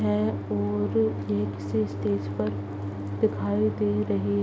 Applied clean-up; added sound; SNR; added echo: none; none; none; none.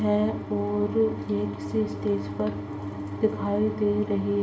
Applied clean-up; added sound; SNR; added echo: none; none; none; reverberation time 0.3 s.